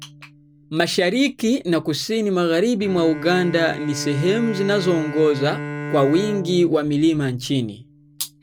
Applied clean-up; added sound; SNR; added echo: none; Bowed string instrument; 12 dB; none.